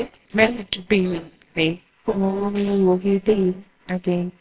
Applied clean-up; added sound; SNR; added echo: neural separator model SepFormer WHAMR!.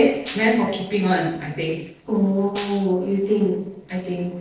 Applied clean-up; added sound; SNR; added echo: neural separator model SepFormer DNS4.